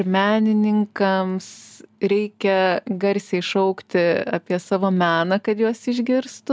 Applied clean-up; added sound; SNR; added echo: none; none; none; none.